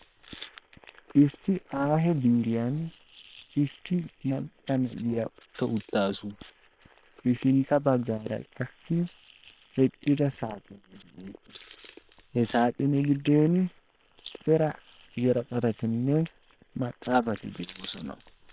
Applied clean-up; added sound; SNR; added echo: neural separator model SepFormer WHAM!.